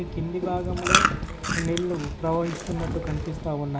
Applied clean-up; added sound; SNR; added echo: none; Chewing, mastication; 1 dB; reverberation time 0.5 s.